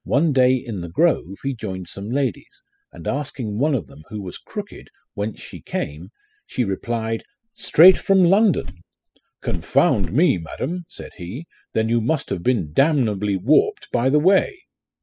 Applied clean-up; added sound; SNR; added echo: classical method spectral subtraction.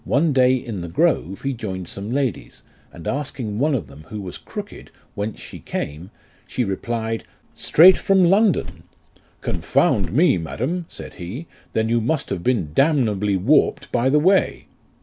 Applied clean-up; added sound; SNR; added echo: none; Walk, footsteps; 5 dB; none.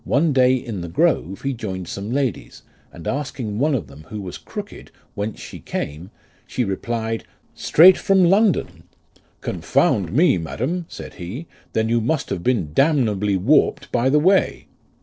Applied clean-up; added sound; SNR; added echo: neural separator model SepFormer DNS4.